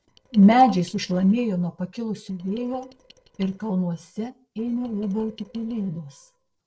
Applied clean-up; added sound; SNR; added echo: neural separator model SepFormer DNS4.